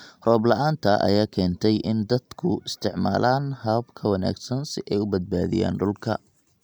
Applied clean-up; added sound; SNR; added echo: none; none; none; none.